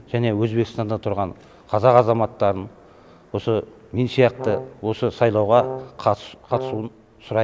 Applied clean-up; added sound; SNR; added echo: none; Brass instrument; 10 dB; none.